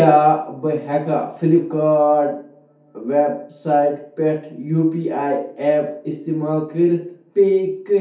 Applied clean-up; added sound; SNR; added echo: none; none; none; reverberation time 0.6 s.